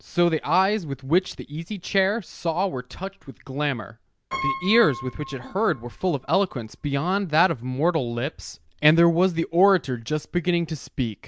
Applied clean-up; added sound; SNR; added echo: none; Piano; 17 dB; none.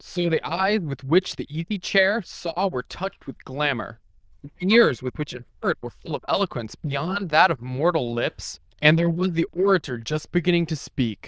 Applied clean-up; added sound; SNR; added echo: neural diffusion model UNIVERSE++.